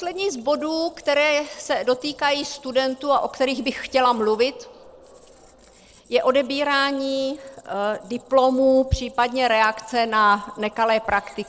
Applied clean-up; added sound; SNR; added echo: neural separator model SepFormer DNS4.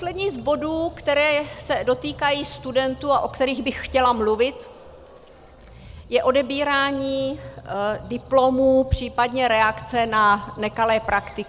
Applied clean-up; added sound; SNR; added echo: none; Squeak; 19 dB; none.